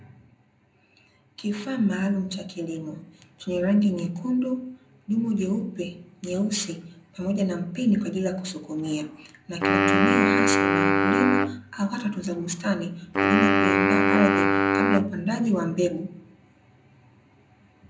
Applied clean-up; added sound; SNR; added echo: none; Wind instrument, woodwind instrument; -4 dB; reverberation time 0.5 s.